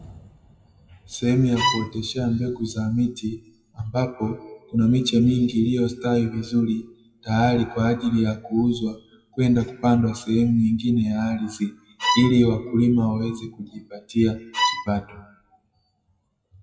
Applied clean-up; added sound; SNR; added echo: classical method WPE with log-MMSE.